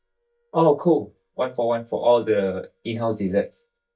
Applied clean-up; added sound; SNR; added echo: neural mask model DeepFilterNet 3.